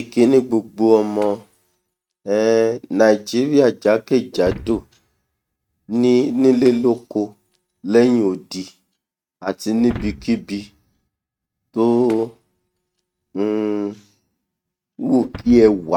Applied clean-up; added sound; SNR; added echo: neural mask model RNNoise.